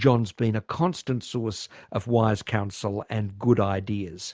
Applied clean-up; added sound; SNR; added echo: none; none; none; none.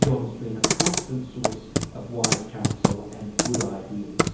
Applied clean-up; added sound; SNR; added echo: none; Computer keyboard; -4 dB; reverberation time 2.2 s.